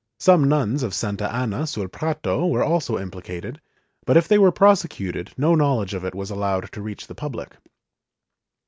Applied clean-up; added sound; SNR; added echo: none; none; none; none.